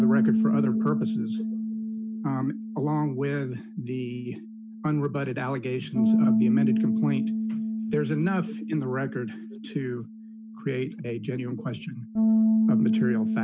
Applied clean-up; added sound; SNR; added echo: none; Bass guitar; -3 dB; none.